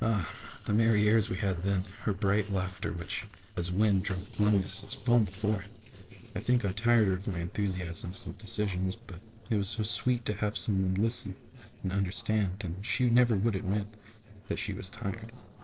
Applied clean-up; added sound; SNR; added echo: neural separator model SepFormer DNS4.